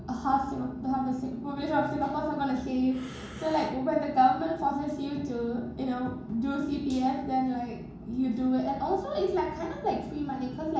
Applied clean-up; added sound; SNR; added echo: none; Breathing; 19 dB; reverberation time 0.6 s.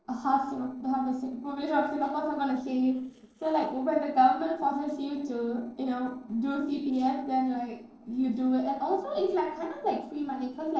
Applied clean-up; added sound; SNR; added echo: neural separator model SepFormer DNS4.